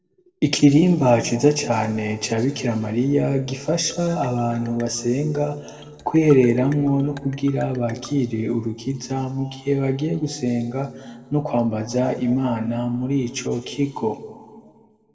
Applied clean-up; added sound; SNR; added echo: neural separator model SepFormer DNS4.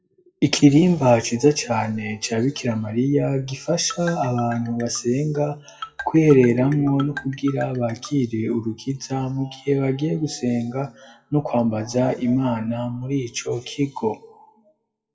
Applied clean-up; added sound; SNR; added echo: classical method WPE with log-MMSE.